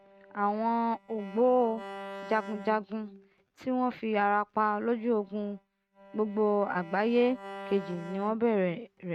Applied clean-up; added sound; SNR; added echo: neural mask model RNNoise.